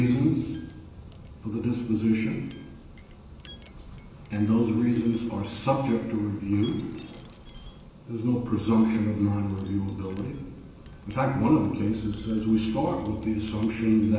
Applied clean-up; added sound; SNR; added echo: none; Wind chime; 19 dB; reverberation time 1.1 s.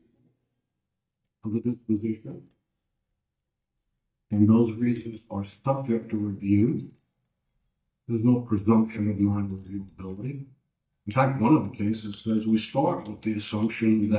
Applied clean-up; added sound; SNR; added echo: neural mask model DeepFilterNet 3.